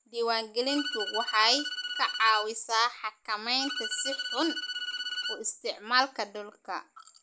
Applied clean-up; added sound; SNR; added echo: none; Bowed string instrument; 6 dB; none.